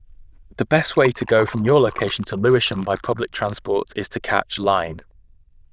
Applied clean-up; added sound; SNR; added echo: neural diffusion model UNIVERSE++.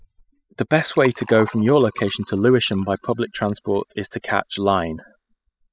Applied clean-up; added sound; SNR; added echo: classical method spectral subtraction.